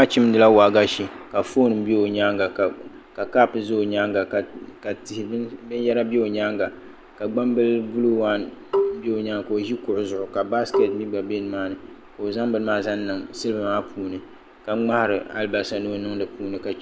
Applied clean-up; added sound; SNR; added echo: none; Marimba, xylophone; 3 dB; none.